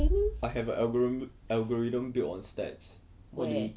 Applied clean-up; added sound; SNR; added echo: none; Bass drum; 5 dB; none.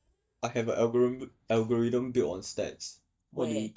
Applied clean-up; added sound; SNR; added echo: neural mask model DeepFilterNet 3.